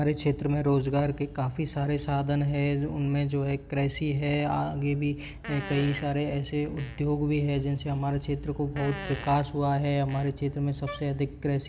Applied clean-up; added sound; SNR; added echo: none; Fart + Wind instrument, woodwind instrument; 15 dB; none.